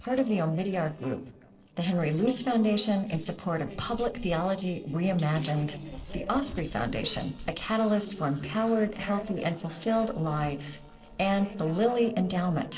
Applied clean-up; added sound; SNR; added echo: neural separator model SepFormer DNS4.